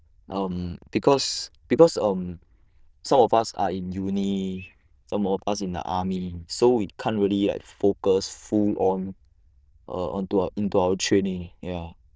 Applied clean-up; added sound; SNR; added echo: neural diffusion model UNIVERSE++.